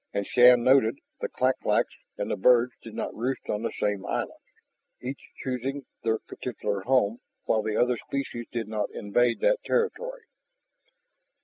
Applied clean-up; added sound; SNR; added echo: none; none; none; none.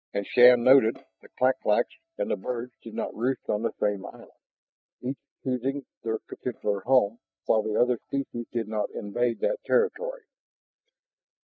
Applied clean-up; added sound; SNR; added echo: neural mask model DeepFilterNet 3.